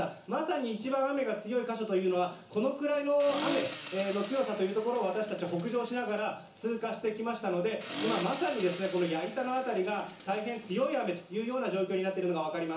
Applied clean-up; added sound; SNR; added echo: none; Accelerating, revving, vroom; 9 dB; reverberation time 0.7 s.